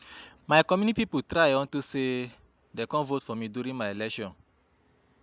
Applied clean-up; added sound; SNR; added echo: none; none; none; none.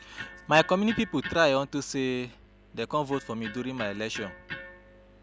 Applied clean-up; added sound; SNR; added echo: none; Electric guitar; 14 dB; none.